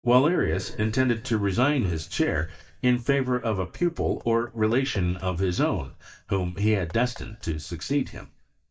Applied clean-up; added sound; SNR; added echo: neural mask model DeepFilterNet 3.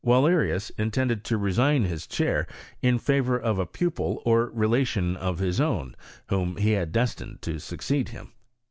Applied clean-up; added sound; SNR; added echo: none; none; none; none.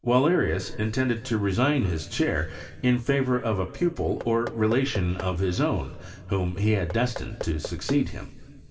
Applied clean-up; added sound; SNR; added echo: none; Knock / Wood; 16 dB; reverberation time 2.6 s.